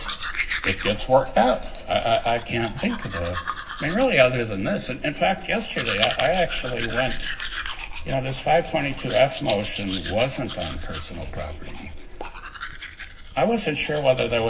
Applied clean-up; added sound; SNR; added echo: none; Domestic sounds, home sounds; 7 dB; reverberation time 0.4 s.